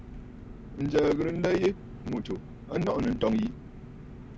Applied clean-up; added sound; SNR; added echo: none; Engine; 13 dB; none.